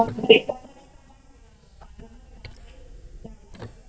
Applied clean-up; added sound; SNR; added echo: neural mask model DeepFilterNet 3.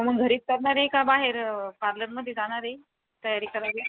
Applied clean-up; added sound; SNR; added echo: none; none; none; none.